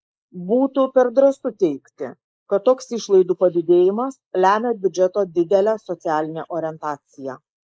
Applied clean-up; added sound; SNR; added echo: neural mask model Resemble Enhance denoiser.